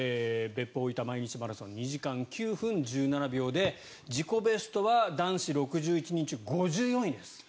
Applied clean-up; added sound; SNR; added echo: none; none; none; none.